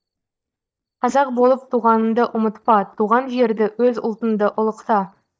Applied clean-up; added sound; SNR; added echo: neural mask model DeepFilterNet 3.